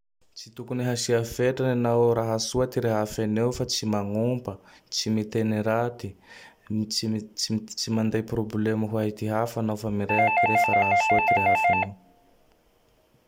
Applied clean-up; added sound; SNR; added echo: none; Doorbell; -4 dB; none.